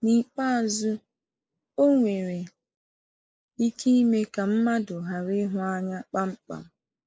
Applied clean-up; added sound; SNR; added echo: neural mask model Resemble Enhance denoiser.